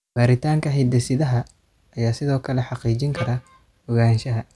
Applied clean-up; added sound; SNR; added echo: none; Wind instrument, woodwind instrument; 13 dB; none.